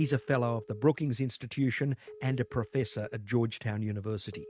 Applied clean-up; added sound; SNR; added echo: neural mask model RNNoise.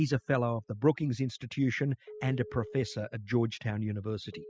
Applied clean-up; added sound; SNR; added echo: classical method spectral subtraction.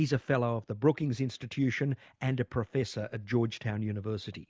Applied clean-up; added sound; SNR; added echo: neural mask model Resemble Enhance denoiser.